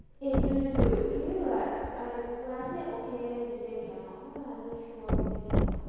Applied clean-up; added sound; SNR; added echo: none; Thump, thud; 0 dB; reverberation time 2.2 s.